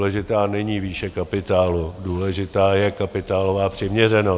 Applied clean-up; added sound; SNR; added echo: none; none; none; none.